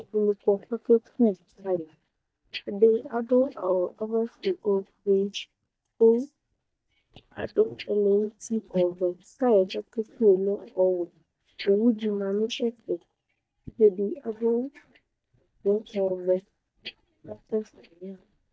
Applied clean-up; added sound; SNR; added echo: neural mask model DeepFilterNet 3.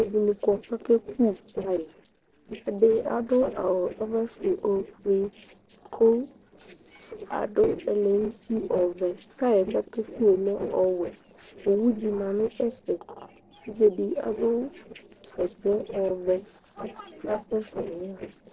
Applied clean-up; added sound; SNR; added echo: neural separator model SepFormer DNS4.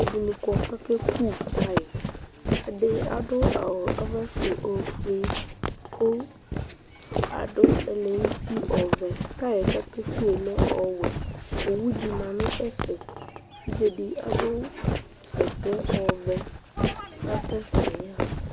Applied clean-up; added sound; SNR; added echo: none; Walk, footsteps; 0 dB; none.